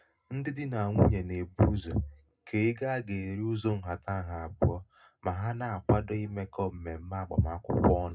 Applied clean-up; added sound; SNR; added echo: none; none; none; reverberation time 0.2 s.